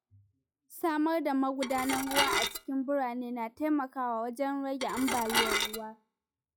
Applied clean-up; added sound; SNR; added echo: classical method log-MMSE.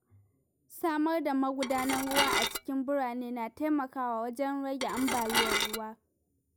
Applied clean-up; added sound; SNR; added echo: none; Dishes, pots, and pans / Glass; -1 dB; none.